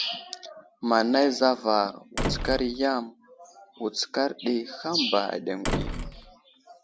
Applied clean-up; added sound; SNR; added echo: none; Slam; 7 dB; none.